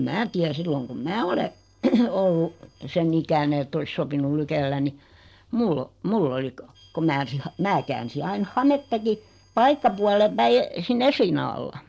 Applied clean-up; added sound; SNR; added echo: neural separator model SepFormer DNS4.